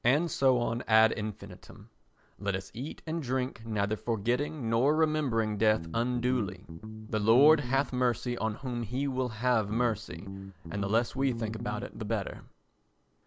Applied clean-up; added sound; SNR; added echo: none; Guitar; 9 dB; none.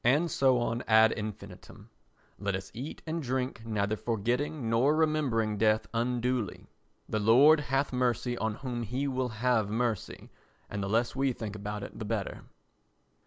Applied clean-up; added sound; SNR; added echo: none; none; none; none.